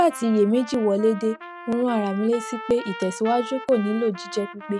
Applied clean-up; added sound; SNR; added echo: none; Trumpet; 14 dB; none.